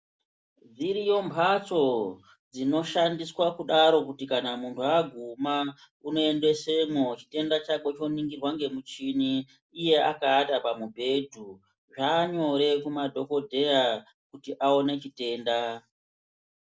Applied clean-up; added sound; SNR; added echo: none; none; none; none.